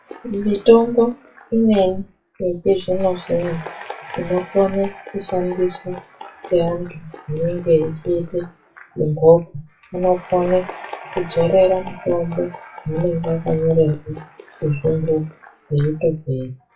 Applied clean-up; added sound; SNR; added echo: classical method WPE with log-MMSE.